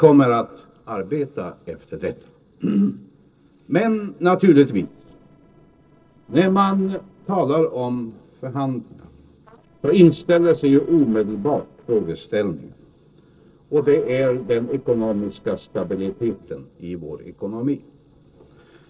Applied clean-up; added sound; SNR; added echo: neural separator model SepFormer DNS4.